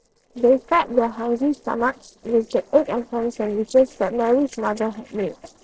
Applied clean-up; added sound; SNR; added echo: neural separator model SepFormer DNS4.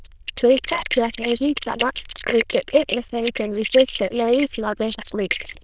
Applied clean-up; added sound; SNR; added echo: neural diffusion model UNIVERSE++.